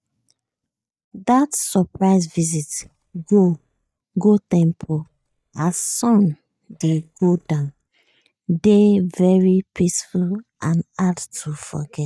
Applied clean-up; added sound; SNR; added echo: neural mask model DeepFilterNet 3.